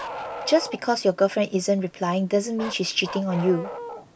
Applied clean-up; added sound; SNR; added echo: none; Bark; 13 dB; none.